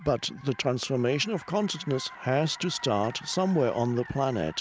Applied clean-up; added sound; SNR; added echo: none; Car; 19 dB; none.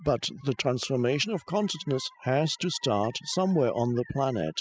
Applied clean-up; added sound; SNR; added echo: classical method spectral subtraction.